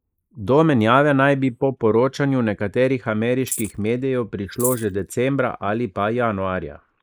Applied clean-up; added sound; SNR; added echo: neural mask model Resemble Enhance denoiser.